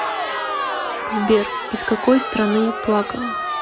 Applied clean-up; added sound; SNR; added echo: none; Crowd; 4 dB; none.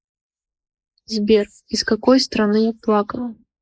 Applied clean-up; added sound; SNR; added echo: neural mask model Resemble Enhance denoiser.